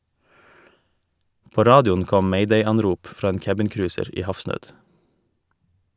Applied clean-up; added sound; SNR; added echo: none; none; none; none.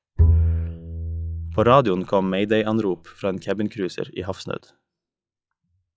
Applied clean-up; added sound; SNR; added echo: classical method log-MMSE.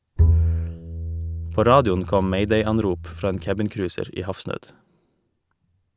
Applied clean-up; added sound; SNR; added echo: none; Bowed string instrument; 0 dB; none.